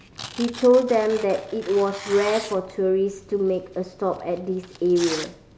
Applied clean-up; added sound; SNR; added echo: none; Tearing; 16 dB; none.